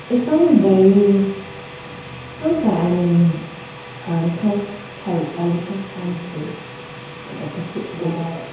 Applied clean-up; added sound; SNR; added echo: none; Domestic sounds, home sounds; 15 dB; reverberation time 1.0 s.